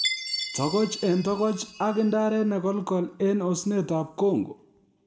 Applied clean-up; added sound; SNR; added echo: none; Chime; 12 dB; reverberation time 0.5 s.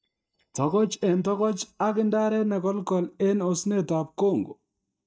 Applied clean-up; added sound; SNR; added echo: neural mask model DeepFilterNet 3.